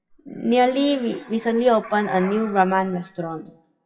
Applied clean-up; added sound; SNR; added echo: classical method WPE with log-MMSE.